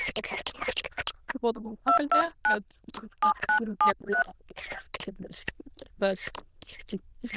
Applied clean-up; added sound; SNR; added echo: neural diffusion model UNIVERSE++.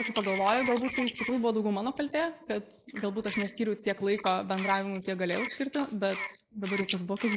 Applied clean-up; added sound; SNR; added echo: neural mask model Resemble Enhance denoiser.